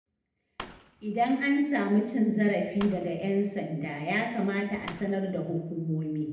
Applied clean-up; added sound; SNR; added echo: none; Fireworks; 20 dB; reverberation time 0.8 s.